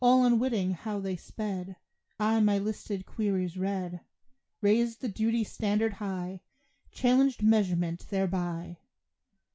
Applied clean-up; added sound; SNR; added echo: none; none; none; none.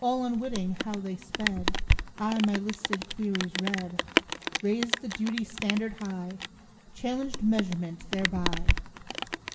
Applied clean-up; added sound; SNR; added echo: none; Rain; 0 dB; reverberation time 2.3 s.